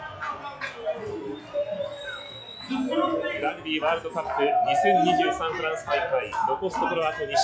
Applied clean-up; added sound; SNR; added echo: classical method log-MMSE.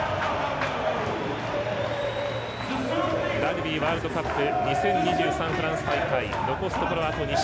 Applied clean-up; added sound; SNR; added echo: none; none; none; none.